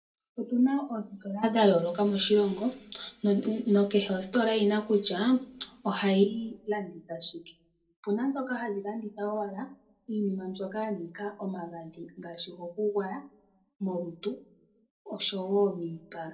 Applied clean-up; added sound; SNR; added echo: none; none; none; reverberation time 0.2 s.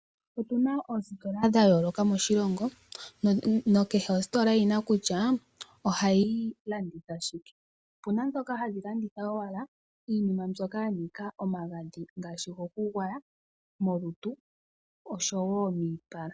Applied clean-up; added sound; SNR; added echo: none; none; none; none.